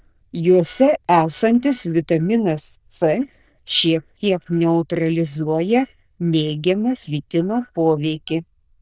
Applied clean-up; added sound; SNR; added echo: neural diffusion model UNIVERSE++.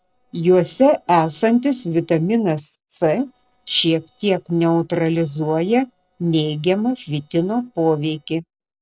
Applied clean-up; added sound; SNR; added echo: neural separator model SepFormer DNS4.